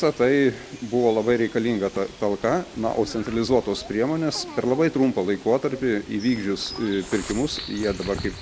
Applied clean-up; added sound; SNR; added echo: none; Bird vocalization, bird call, bird song; 16 dB; none.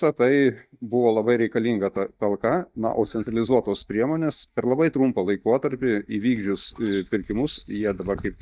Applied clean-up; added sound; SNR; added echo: neural mask model DeepFilterNet 3.